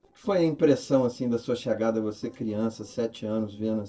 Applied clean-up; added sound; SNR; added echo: neural separator model SepFormer DNS4.